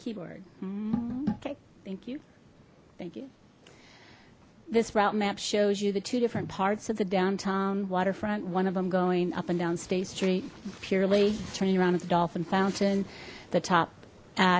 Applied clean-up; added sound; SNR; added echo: none; none; none; none.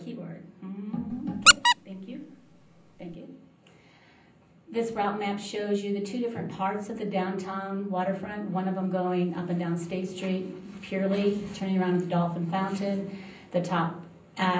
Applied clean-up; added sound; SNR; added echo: none; Squeak; -5 dB; reverberation time 0.6 s.